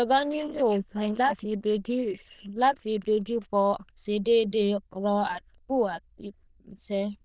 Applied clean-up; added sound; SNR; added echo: neural diffusion model UNIVERSE++.